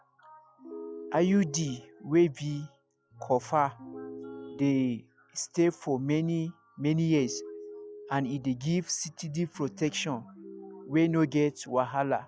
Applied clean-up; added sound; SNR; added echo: classical method log-MMSE.